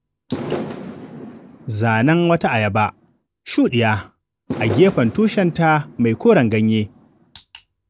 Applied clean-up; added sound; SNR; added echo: none; Fireworks; 13 dB; none.